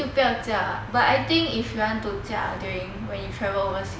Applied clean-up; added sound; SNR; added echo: none; none; none; none.